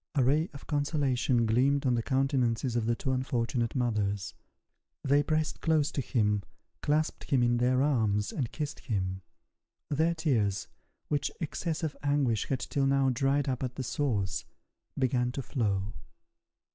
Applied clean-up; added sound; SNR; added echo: none; none; none; none.